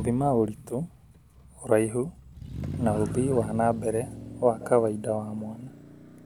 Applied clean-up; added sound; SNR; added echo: none; Motor vehicle (road); 11 dB; none.